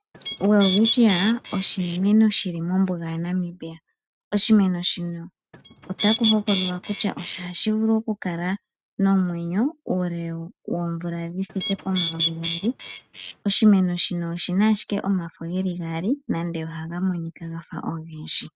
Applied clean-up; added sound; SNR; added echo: neural mask model RNNoise.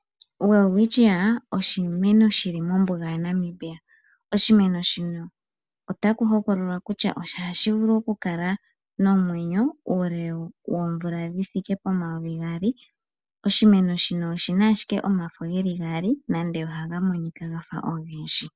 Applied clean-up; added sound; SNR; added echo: none; none; none; none.